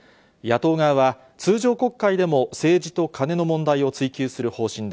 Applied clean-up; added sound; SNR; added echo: none; none; none; none.